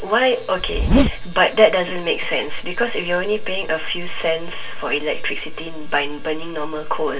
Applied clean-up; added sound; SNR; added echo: none; Zipper (clothing); 0 dB; reverberation time 0.1 s.